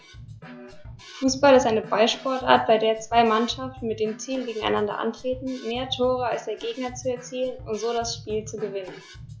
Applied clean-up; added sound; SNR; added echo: classical method log-MMSE.